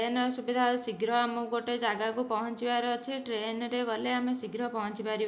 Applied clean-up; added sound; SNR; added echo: none; none; none; none.